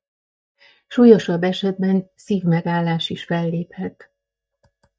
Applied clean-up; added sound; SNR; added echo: neural mask model DeepFilterNet 3.